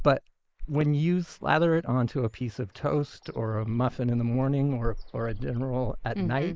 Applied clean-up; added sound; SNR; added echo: neural mask model Resemble Enhance denoiser.